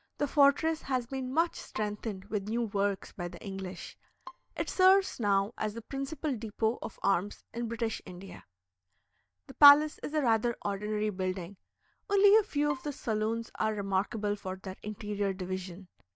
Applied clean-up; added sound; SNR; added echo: neural mask model DeepFilterNet 3.